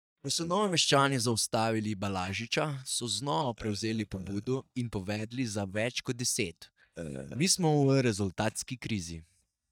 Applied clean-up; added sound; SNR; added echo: neural mask model DeepFilterNet 3.